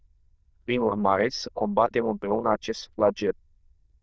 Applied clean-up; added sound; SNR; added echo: neural diffusion model UNIVERSE++.